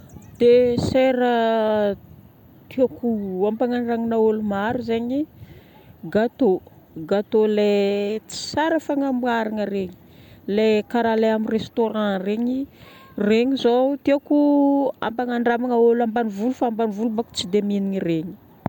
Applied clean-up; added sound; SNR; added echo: none; none; none; none.